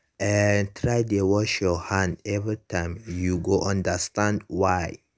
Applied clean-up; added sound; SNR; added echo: none; none; none; none.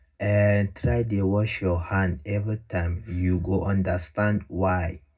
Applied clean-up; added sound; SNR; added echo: none; none; none; reverberation time 0.4 s.